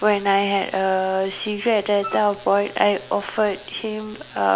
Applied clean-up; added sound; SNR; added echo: none; Wind instrument, woodwind instrument; 15 dB; none.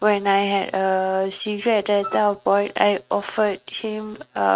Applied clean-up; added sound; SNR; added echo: neural mask model RNNoise.